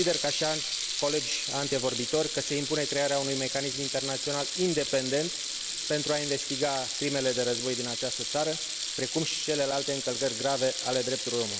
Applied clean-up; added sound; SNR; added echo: none; Sink (filling or washing) / Water tap, faucet; 2 dB; none.